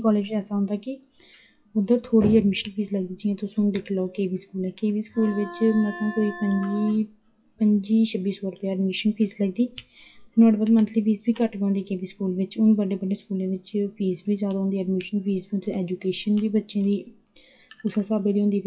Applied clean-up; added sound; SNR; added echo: classical method WPE with log-MMSE.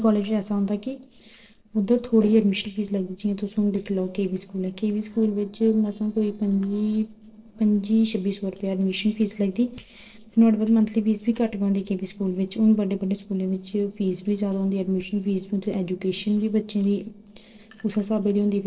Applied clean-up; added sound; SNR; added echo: neural separator model SepFormer DNS4.